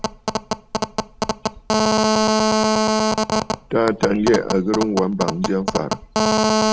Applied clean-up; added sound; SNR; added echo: none; Telephone; -3 dB; none.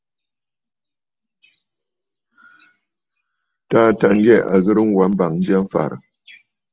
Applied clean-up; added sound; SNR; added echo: none; none; none; none.